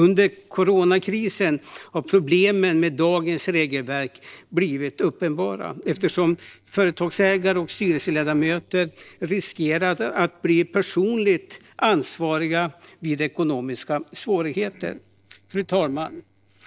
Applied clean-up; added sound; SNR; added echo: neural separator model SepFormer DNS4.